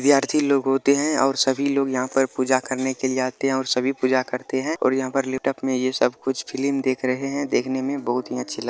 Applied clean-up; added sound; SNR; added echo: none; none; none; none.